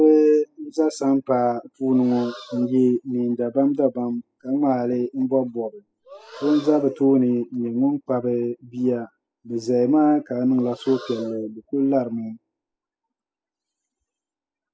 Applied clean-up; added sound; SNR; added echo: classical method spectral subtraction.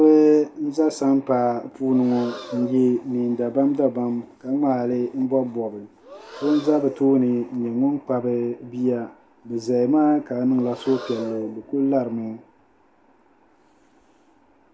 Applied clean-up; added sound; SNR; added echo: none; Breathing; 19 dB; none.